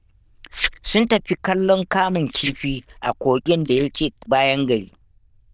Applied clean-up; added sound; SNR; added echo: neural diffusion model UNIVERSE++.